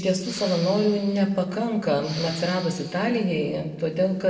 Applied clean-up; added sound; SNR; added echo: none; Respiratory sounds; 15 dB; reverberation time 0.9 s.